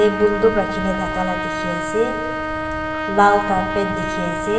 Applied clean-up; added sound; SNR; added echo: none; Trumpet; 4 dB; reverberation time 2.5 s.